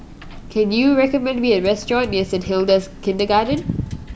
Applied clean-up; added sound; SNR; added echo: none; Wind / Boat, Water vehicle; 13 dB; none.